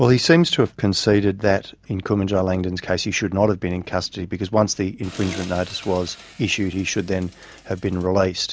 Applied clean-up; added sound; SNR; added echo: none; Accelerating, revving, vroom; 19 dB; none.